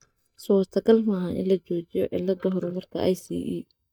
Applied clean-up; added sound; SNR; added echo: neural mask model DeepFilterNet 3.